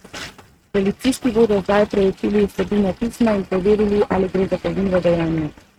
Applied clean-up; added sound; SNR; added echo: neural mask model RNNoise.